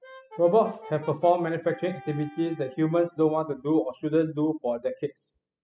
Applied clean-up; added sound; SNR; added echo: classical method spectral subtraction.